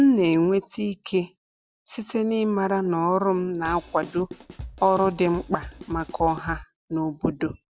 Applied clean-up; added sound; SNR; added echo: none; Drum kit; 14 dB; none.